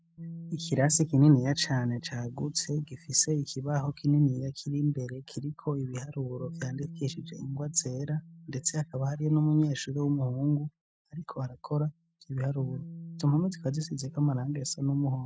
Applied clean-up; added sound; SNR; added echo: neural mask model RNNoise.